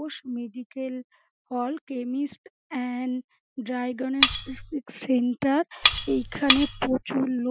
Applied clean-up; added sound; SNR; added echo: classical method Wiener filter.